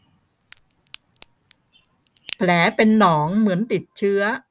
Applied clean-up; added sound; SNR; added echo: none; Crack; 17 dB; none.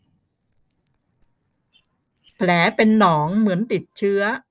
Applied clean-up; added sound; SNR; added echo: neural separator model SepFormer DNS4.